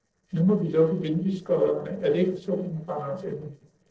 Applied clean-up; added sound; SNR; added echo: neural separator model SepFormer DNS4.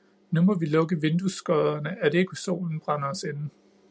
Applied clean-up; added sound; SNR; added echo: none; none; none; none.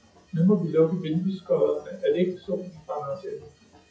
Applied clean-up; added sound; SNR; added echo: classical method WPE with log-MMSE.